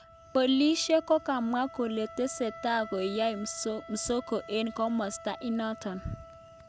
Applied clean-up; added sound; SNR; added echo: none; Wind instrument, woodwind instrument; 17 dB; none.